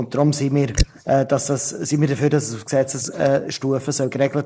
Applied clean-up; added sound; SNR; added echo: neural mask model Resemble Enhance denoiser.